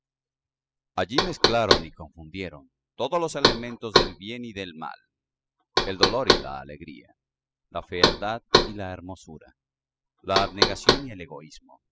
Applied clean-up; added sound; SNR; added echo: classical method spectral subtraction.